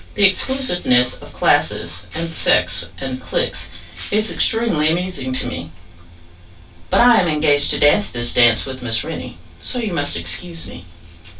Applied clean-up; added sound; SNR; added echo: none; Shatter; 15 dB; reverberation time 0.1 s.